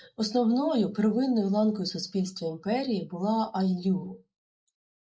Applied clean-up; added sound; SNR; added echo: neural mask model Resemble Enhance denoiser.